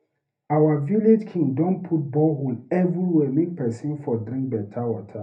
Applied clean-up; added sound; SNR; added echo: none; none; none; reverberation time 0.3 s.